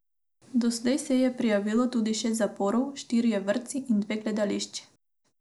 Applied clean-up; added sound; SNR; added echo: none; none; none; none.